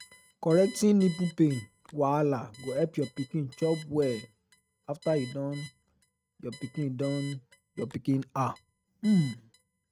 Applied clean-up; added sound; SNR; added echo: neural mask model RNNoise.